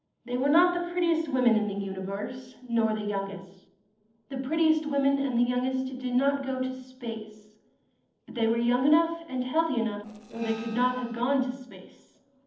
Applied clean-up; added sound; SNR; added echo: neural separator model SepFormer DNS4.